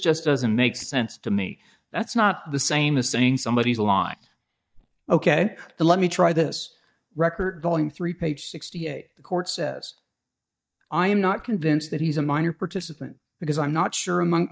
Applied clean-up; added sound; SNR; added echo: neural mask model DeepFilterNet 3.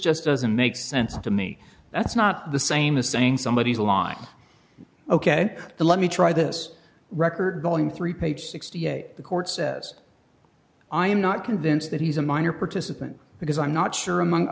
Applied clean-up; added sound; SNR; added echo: none; none; none; none.